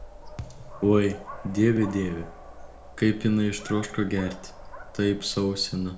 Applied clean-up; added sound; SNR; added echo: none; Dog; 15 dB; reverberation time 0.3 s.